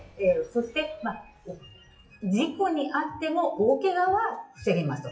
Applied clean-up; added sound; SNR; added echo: classical method WPE with log-MMSE.